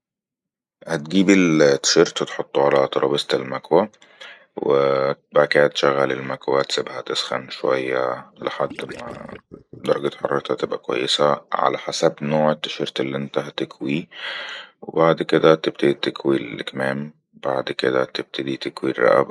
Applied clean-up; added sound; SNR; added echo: neural mask model Resemble Enhance denoiser.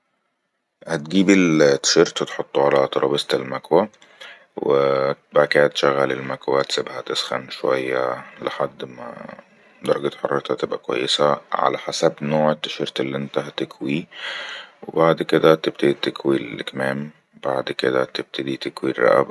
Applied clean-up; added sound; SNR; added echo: none; none; none; none.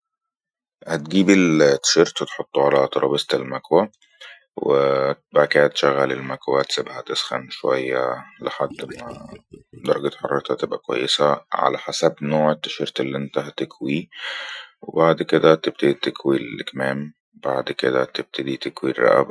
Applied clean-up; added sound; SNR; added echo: classical method Wiener filter.